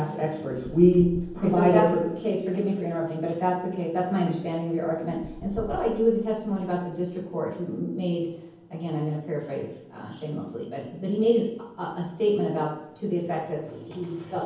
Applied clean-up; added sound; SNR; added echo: none; Knock / Wood; 17 dB; reverberation time 0.9 s.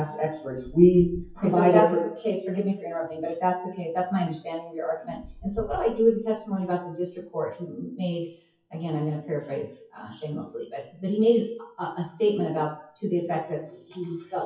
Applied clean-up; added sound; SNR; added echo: classical method WPE with log-MMSE.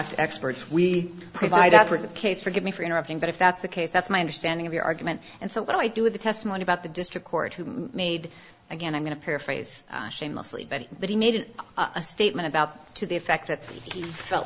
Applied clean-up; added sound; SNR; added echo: none; none; none; none.